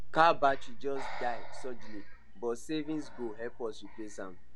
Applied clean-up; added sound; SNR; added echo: none; Breathing; 0 dB; none.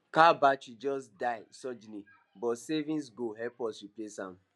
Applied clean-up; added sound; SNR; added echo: none; none; none; none.